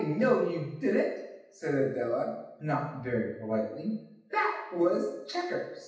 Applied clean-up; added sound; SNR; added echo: none; none; none; reverberation time 0.8 s.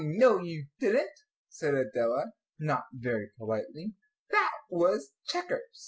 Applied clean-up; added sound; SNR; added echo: none; none; none; none.